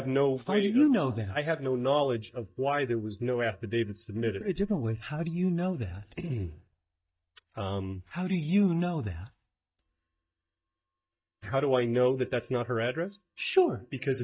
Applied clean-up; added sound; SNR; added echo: neural mask model DeepFilterNet 3.